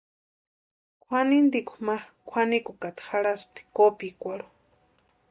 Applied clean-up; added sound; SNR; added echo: none; none; none; none.